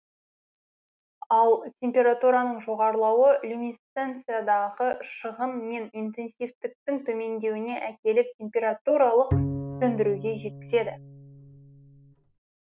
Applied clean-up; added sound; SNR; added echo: none; Bowed string instrument; 7 dB; none.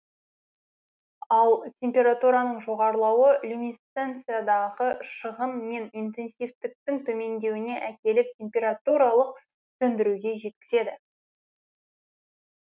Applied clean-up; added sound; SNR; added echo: none; none; none; none.